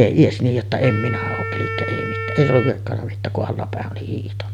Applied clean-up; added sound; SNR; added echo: none; Wind instrument, woodwind instrument; 11 dB; none.